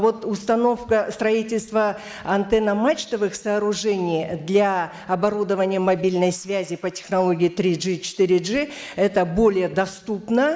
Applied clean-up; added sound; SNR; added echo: neural mask model Resemble Enhance denoiser.